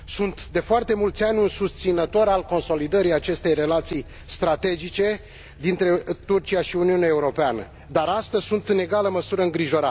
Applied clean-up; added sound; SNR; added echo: none; Motorcycle; 20 dB; none.